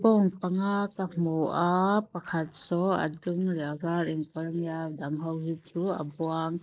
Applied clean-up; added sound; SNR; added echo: neural mask model Resemble Enhance denoiser.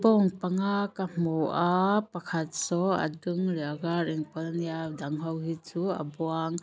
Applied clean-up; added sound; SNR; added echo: none; none; none; none.